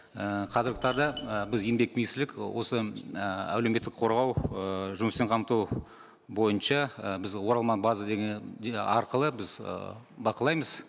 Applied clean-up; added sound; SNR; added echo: none; Coin (dropping); 7 dB; none.